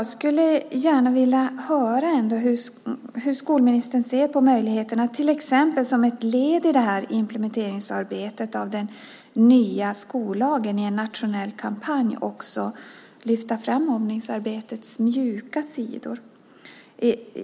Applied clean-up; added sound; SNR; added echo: none; none; none; none.